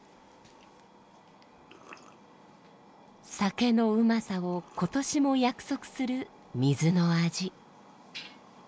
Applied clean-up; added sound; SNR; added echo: none; none; none; none.